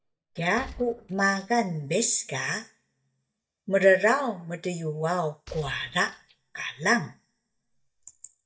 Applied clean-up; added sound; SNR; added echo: neural mask model DeepFilterNet 3.